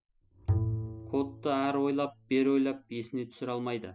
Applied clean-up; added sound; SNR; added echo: none; Bowed string instrument; 5 dB; none.